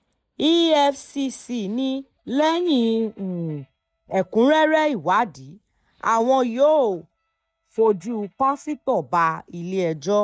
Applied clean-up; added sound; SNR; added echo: neural mask model DeepFilterNet 3.